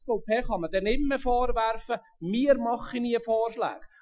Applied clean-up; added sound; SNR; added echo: classical method Wiener filter.